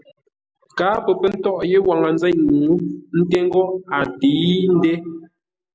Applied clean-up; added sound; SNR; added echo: none; none; none; none.